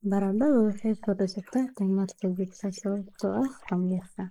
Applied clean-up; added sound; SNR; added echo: neural mask model Resemble Enhance denoiser.